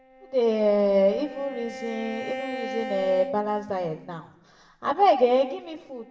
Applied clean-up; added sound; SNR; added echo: none; Bowed string instrument; 14 dB; reverberation time 0.5 s.